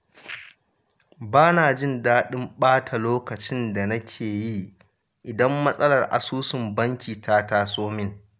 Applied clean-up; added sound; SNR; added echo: none; none; none; none.